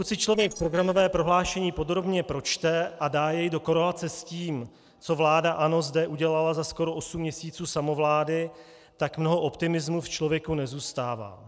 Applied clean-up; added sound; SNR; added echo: neural separator model SepFormer DNS4.